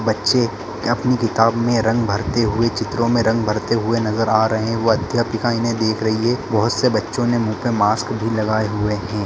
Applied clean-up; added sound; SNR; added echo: none; none; none; none.